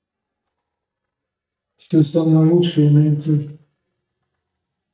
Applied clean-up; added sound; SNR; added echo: neural mask model DeepFilterNet 3.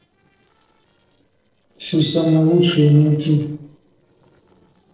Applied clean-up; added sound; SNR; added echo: neural separator model SepFormer DNS4.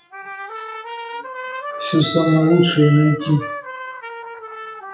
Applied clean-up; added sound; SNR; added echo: classical method WPE with log-MMSE.